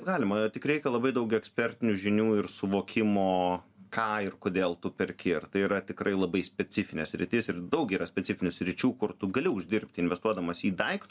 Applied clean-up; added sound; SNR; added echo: none; none; none; none.